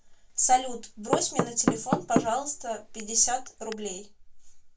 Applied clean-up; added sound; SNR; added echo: none; Knock / Wood; 2 dB; reverberation time 0.2 s.